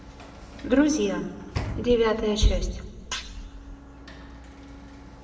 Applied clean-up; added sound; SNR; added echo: none; Sliding door / Slam; 13 dB; reverberation time 1.2 s.